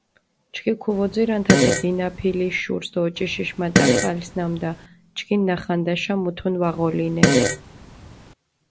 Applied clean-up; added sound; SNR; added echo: none; Fart; -1 dB; none.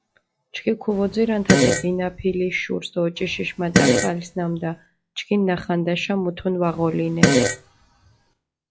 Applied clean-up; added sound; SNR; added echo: classical method log-MMSE.